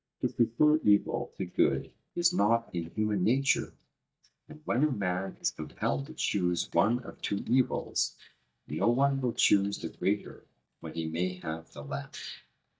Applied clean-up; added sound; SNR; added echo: neural mask model DeepFilterNet 3.